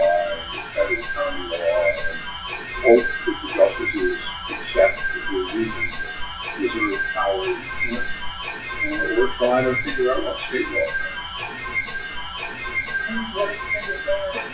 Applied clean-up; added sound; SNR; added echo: classical method WPE with log-MMSE.